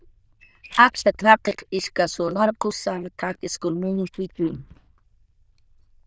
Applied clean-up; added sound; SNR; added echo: neural diffusion model UNIVERSE++.